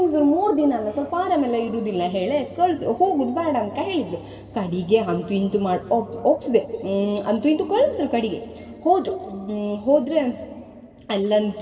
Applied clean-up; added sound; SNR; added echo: none; none; none; reverberation time 2.0 s.